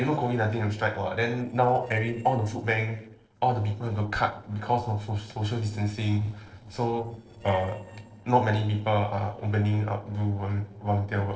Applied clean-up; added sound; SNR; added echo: neural separator model SepFormer DNS4.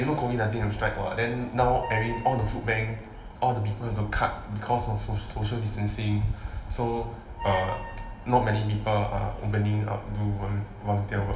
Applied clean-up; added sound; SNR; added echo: none; Squeak; 11 dB; reverberation time 1.3 s.